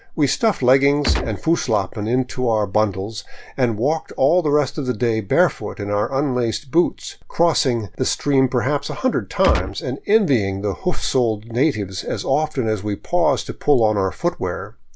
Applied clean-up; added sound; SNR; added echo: none; Gunshot, gunfire; 1 dB; none.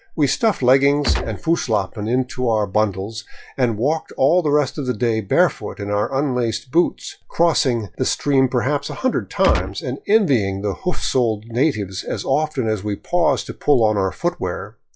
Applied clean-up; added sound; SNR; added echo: classical method log-MMSE.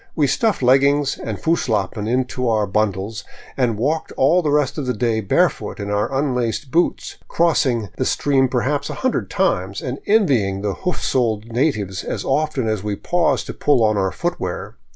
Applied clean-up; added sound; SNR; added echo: none; none; none; none.